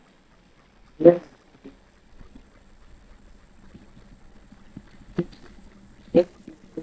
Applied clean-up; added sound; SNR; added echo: neural mask model DeepFilterNet 3.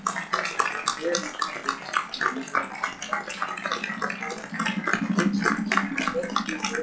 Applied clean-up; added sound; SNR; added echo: classical method WPE with log-MMSE.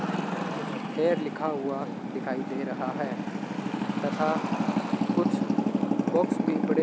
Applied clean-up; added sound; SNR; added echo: none; none; none; none.